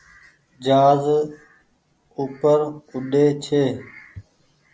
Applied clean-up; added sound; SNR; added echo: none; none; none; none.